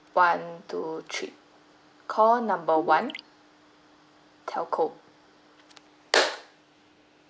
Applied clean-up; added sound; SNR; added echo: none; Gurgling; 8 dB; none.